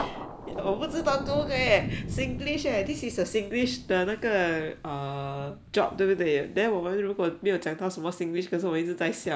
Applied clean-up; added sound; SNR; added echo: none; Thunder; 11 dB; none.